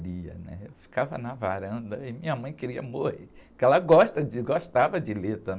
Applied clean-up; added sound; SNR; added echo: none; none; none; none.